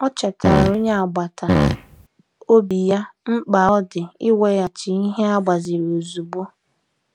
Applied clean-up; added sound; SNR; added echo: none; Fart; -1 dB; none.